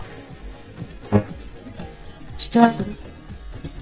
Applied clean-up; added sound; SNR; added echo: neural mask model DeepFilterNet 3.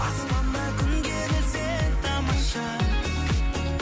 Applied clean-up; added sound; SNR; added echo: none; none; none; none.